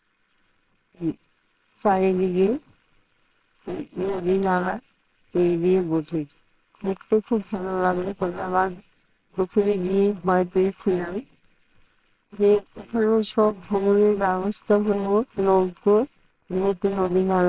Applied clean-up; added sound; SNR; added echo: neural separator model SepFormer WHAMR!.